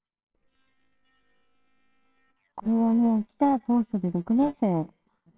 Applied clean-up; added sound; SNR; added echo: neural separator model SepFormer WHAMR!.